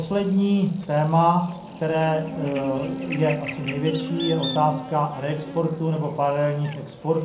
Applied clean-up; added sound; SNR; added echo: none; Buzz; 10 dB; reverberation time 0.5 s.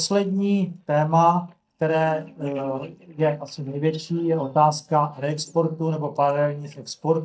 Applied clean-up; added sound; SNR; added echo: neural mask model DeepFilterNet 3.